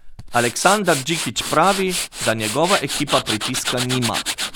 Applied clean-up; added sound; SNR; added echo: none; Tools; 5 dB; none.